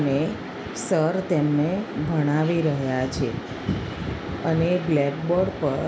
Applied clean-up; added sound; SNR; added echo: none; none; none; none.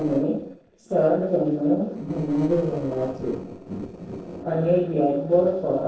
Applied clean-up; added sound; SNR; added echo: neural separator model SepFormer DNS4.